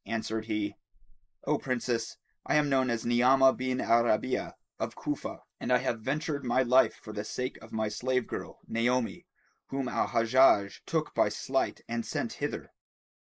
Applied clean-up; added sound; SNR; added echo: neural mask model Resemble Enhance denoiser.